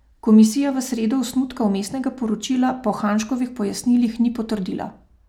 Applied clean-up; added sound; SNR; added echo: none; none; none; none.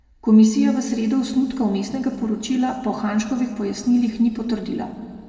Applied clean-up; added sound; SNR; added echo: none; none; none; reverberation time 2.2 s.